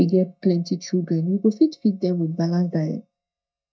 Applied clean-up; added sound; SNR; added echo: neural mask model DeepFilterNet 3.